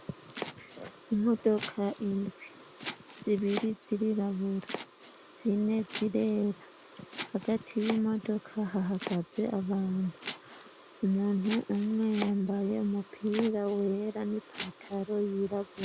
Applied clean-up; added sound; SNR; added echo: none; Domestic sounds, home sounds; 12 dB; none.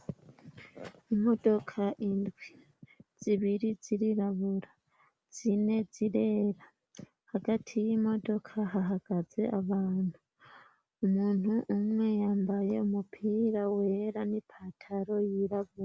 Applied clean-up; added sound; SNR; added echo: none; none; none; none.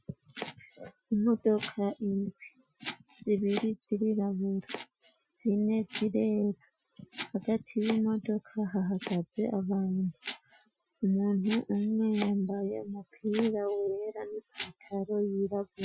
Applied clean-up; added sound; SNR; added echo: classical method Wiener filter.